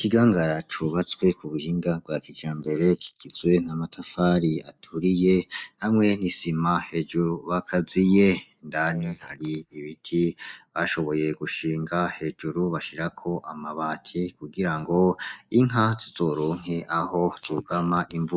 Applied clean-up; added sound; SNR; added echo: neural mask model Resemble Enhance denoiser.